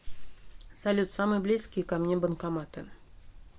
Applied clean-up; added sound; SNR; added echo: none; none; none; none.